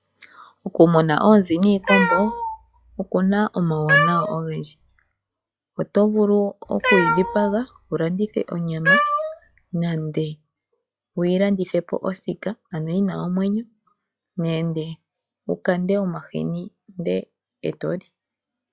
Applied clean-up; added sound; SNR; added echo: classical method log-MMSE.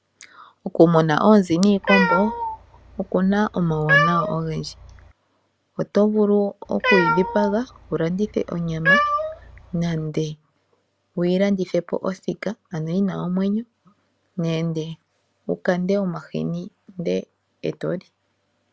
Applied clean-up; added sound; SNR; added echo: none; Cat; 2 dB; none.